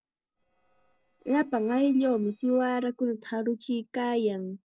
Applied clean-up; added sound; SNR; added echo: neural separator model SepFormer DNS4.